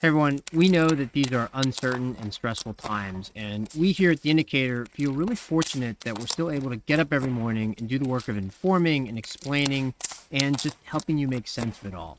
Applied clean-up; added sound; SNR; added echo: neural mask model RNNoise.